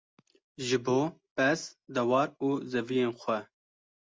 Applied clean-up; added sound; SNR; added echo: none; none; none; none.